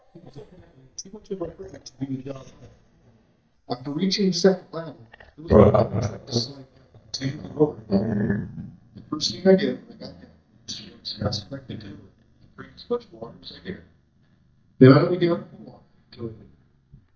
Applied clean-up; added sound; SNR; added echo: neural mask model DeepFilterNet 3.